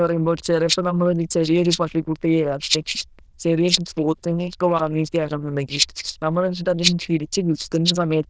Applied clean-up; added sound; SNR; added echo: neural diffusion model UNIVERSE++.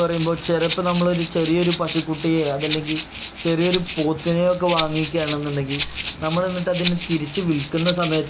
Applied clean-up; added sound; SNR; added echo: none; Rattle (instrument); 6 dB; none.